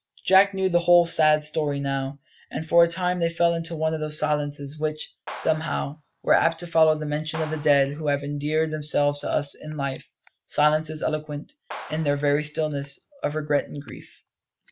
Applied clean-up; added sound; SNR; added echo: none; Clapping; 17 dB; none.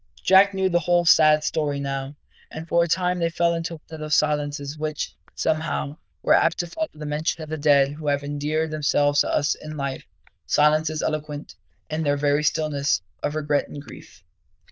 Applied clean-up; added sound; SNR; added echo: neural diffusion model UNIVERSE++.